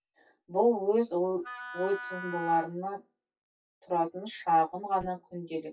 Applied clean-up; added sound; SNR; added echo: classical method WPE with log-MMSE.